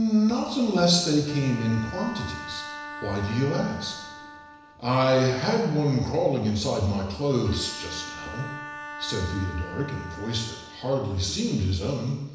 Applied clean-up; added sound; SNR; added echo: none; Bowed string instrument; 15 dB; reverberation time 1.0 s.